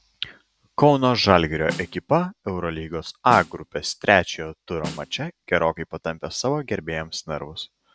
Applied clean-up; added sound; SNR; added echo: none; Snare drum; 15 dB; none.